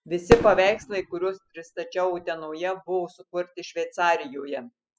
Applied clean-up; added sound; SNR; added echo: classical method spectral subtraction.